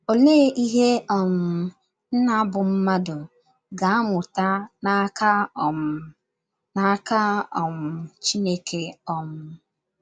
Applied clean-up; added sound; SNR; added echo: none; none; none; none.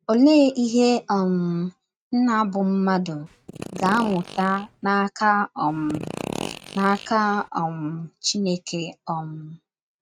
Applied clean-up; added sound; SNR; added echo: neural mask model RNNoise.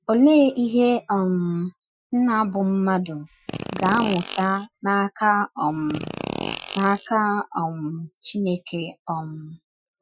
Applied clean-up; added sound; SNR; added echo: classical method Wiener filter.